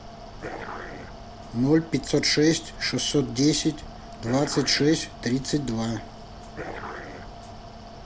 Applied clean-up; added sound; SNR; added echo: none; Dog + Mechanical fan; 12 dB; none.